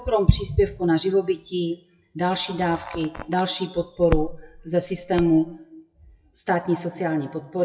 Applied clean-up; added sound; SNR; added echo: classical method WPE with log-MMSE.